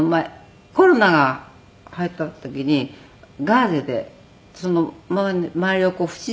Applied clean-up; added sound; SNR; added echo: none; none; none; none.